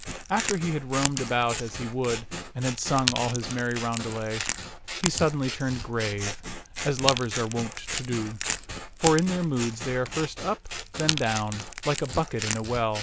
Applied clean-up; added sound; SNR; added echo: none; Scissors + Crack / Crackle; 5 dB; none.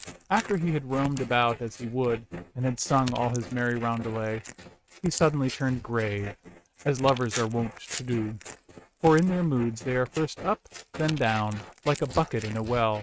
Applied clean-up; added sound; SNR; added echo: neural mask model RNNoise.